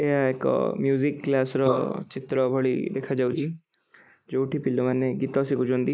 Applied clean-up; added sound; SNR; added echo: neural mask model Resemble Enhance denoiser.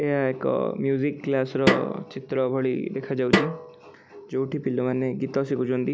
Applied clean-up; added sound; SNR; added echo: none; Snare drum; 3 dB; none.